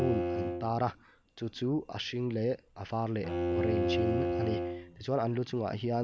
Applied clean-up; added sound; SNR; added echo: none; Bowed string instrument; 1 dB; none.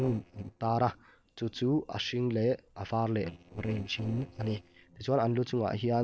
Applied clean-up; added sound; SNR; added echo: neural separator model SepFormer DNS4.